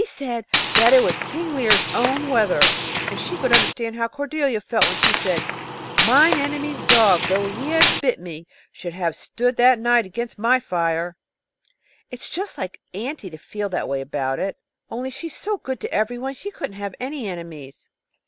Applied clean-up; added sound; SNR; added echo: none; Gunshot, gunfire; -1 dB; none.